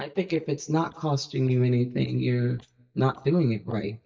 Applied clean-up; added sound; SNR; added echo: neural mask model DeepFilterNet 3.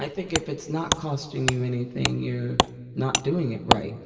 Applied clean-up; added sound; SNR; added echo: none; Wood; 1 dB; reverberation time 2.0 s.